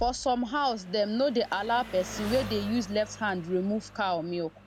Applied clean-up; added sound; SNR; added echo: none; Bass drum + Engine; 14 dB; none.